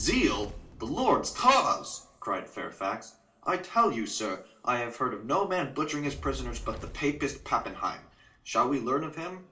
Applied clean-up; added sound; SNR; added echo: none; Fire; 16 dB; reverberation time 0.5 s.